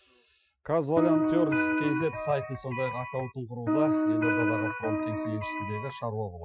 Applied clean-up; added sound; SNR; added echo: classical method Wiener filter.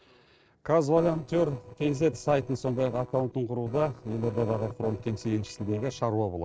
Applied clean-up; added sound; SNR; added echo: neural separator model SepFormer DNS4.